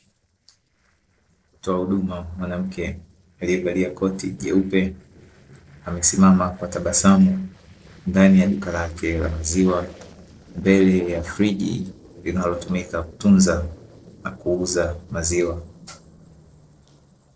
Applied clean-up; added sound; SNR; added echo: neural separator model SepFormer DNS4.